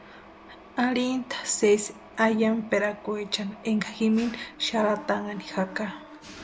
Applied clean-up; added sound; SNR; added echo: none; Mechanisms; 18 dB; none.